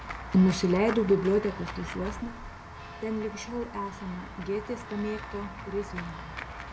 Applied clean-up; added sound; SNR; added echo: none; Walk, footsteps / Run / Bell; 10 dB; none.